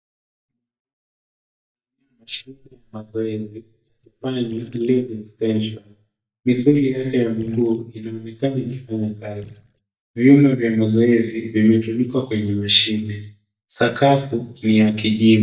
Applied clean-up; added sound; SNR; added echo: neural mask model DeepFilterNet 3.